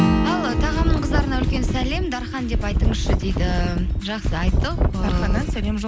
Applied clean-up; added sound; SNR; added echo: none; Acoustic guitar / Strum + Wind; -4 dB; none.